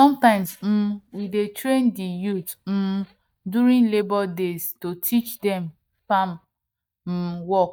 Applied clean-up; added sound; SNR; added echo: neural mask model DeepFilterNet 3.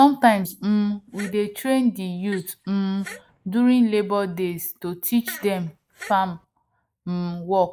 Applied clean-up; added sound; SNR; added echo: neural mask model Resemble Enhance denoiser.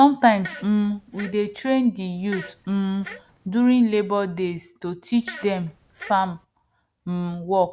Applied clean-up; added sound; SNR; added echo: none; Fart; 17 dB; none.